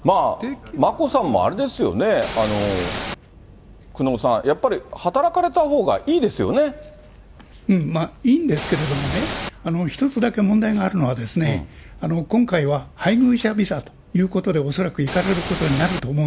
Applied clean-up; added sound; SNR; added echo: none; Ocean / Boat, Water vehicle; 7 dB; none.